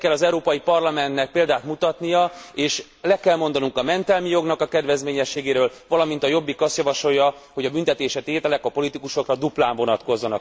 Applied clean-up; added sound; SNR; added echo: none; none; none; none.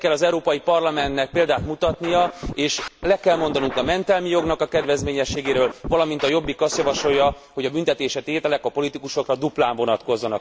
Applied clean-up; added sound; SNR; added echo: none; Scratching (performance technique); 11 dB; none.